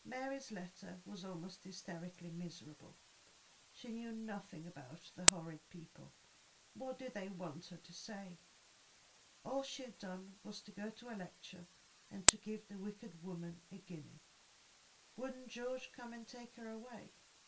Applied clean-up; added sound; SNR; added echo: none; Camera; -4 dB; reverberation time 0.2 s.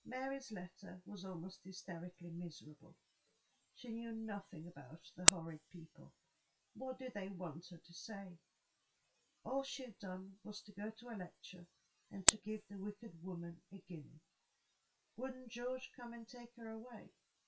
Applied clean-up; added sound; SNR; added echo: classical method WPE with log-MMSE.